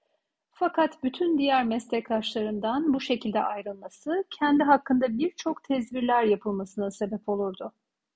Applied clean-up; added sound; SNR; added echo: none; none; none; none.